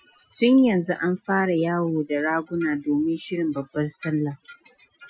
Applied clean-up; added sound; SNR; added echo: classical method Wiener filter.